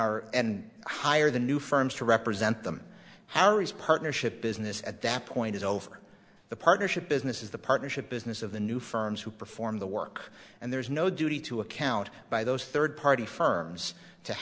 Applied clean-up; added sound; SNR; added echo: none; none; none; none.